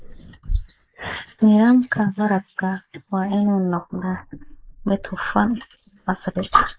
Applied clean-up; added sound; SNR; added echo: neural mask model Resemble Enhance denoiser.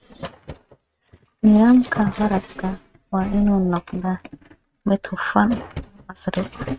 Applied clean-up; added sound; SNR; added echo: neural mask model RNNoise.